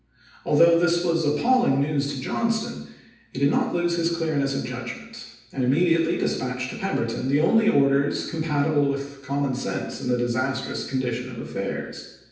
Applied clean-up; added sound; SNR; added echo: none; none; none; reverberation time 0.9 s.